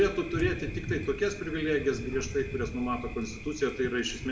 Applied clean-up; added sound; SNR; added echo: none; Thunder; 7 dB; reverberation time 0.7 s.